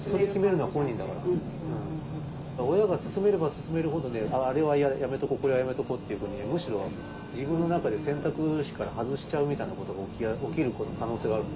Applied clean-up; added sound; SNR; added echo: none; none; none; none.